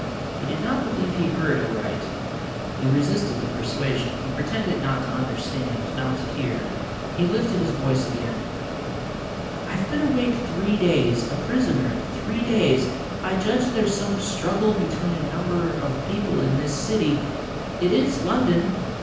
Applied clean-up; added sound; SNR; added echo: none; Mechanisms; 4 dB; reverberation time 0.9 s.